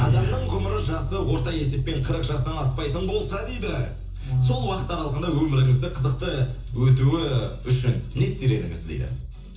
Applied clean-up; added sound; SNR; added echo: neural separator model SepFormer DNS4.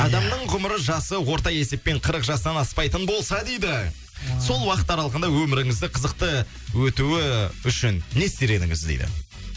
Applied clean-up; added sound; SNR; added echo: none; none; none; none.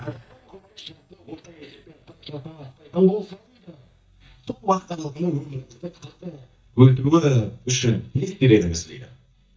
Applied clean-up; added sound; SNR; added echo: neural mask model DeepFilterNet 3.